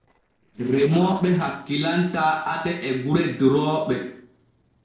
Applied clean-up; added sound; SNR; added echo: neural separator model SepFormer DNS4.